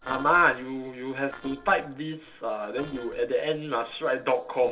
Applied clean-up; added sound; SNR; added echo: neural separator model SepFormer DNS4.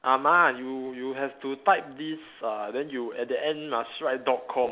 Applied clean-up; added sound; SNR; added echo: none; none; none; none.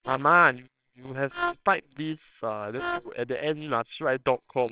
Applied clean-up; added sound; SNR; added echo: neural separator model SepFormer WHAMR!.